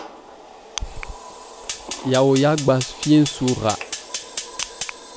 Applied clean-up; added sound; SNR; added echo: none; Run + Fire; 10 dB; none.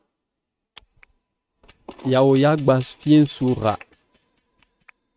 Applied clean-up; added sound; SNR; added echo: neural mask model RNNoise.